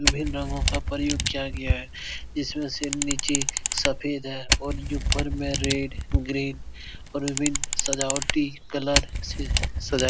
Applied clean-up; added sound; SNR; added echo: none; Camera; -2 dB; none.